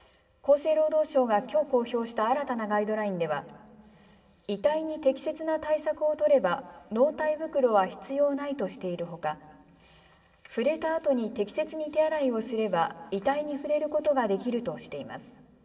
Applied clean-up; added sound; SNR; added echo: none; none; none; reverberation time 2.3 s.